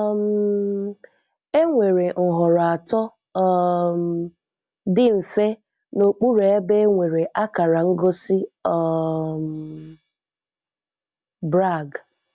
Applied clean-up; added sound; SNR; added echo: none; none; none; none.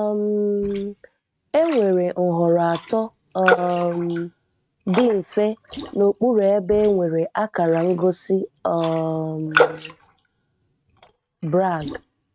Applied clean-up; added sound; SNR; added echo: neural mask model RNNoise.